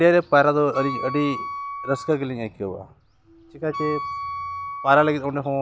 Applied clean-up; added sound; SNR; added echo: none; Wind instrument, woodwind instrument; 10 dB; none.